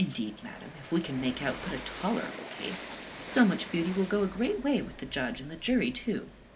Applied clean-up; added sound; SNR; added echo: none; Train; 13 dB; reverberation time 1.9 s.